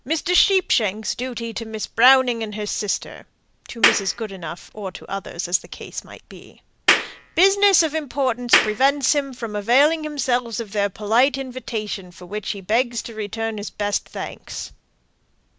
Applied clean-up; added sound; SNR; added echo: none; Clapping; 1 dB; none.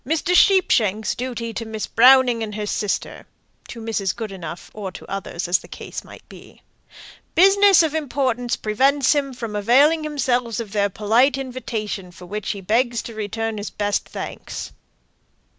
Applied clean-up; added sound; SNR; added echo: none; none; none; none.